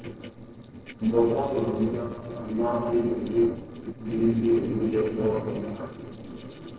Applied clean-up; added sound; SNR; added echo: neural separator model SepFormer DNS4.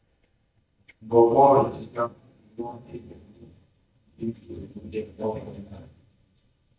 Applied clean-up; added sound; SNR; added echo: neural mask model DeepFilterNet 3.